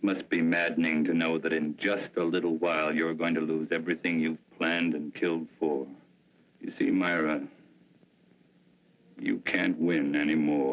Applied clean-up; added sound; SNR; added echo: none; none; none; none.